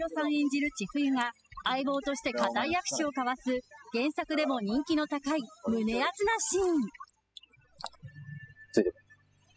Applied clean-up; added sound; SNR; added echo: classical method spectral subtraction.